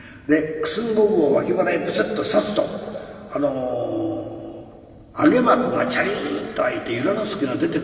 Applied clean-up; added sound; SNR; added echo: none; none; none; reverberation time 2.7 s.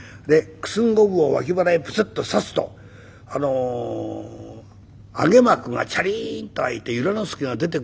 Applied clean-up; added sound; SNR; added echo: none; none; none; none.